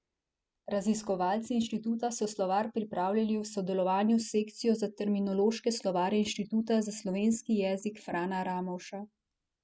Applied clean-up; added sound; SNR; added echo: none; none; none; none.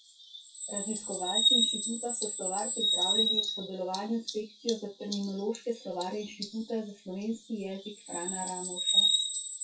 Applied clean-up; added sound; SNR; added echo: classical method WPE with log-MMSE.